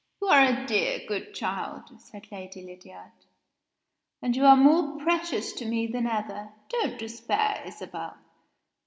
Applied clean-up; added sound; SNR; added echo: none; none; none; none.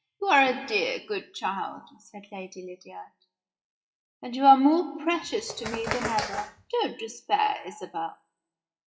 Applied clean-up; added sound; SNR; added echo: classical method WPE with log-MMSE.